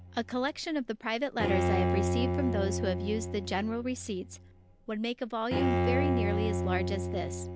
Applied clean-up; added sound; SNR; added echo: none; Bowed string instrument; -2 dB; none.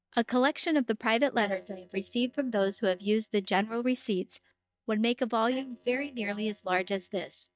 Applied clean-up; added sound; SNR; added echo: neural mask model DeepFilterNet 3.